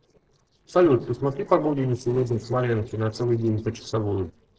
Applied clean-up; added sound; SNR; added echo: neural separator model SepFormer DNS4.